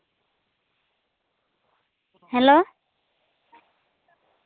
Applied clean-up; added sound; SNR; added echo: none; none; none; none.